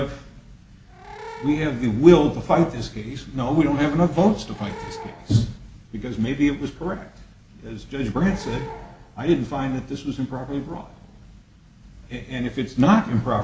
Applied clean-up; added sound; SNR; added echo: none; Animal / Brass instrument; 20 dB; none.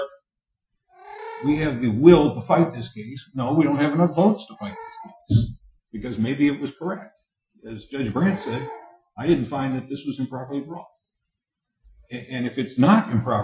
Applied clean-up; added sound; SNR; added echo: classical method Wiener filter.